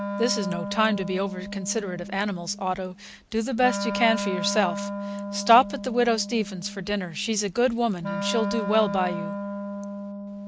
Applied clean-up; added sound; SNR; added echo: none; Wind instrument, woodwind instrument; 7 dB; none.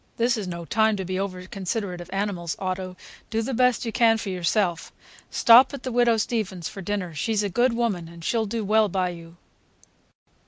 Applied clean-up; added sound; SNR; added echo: none; none; none; none.